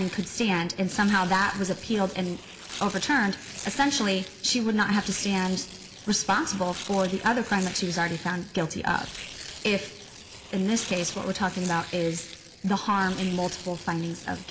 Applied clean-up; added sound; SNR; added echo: none; Tearing; 14 dB; reverberation time 0.4 s.